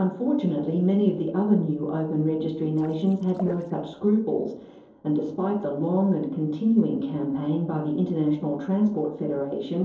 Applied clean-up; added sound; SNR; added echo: neural separator model SepFormer DNS4.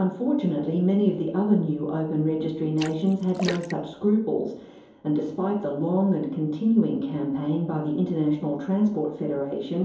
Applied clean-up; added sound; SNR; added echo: none; Splash, splatter; 14 dB; reverberation time 2.8 s.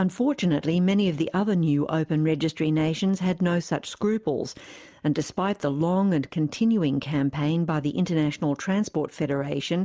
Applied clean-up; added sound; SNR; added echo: none; none; none; none.